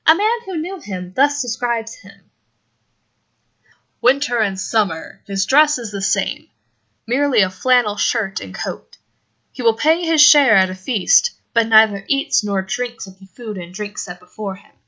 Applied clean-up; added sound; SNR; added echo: none; none; none; none.